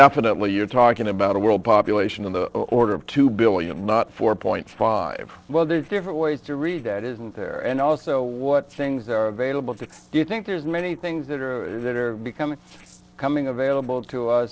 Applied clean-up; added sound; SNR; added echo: neural separator model SepFormer DNS4.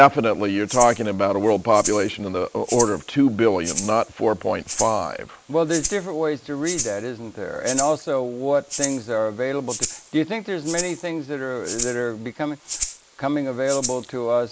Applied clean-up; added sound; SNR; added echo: neural mask model Resemble Enhance denoiser.